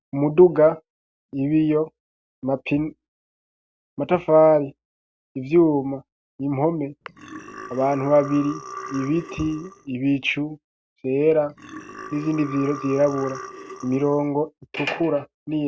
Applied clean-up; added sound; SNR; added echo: none; Burping, eructation; 14 dB; none.